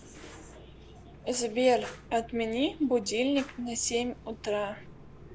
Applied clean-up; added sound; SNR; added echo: none; Fire; 18 dB; none.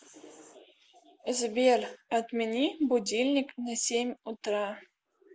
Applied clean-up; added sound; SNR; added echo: none; none; none; none.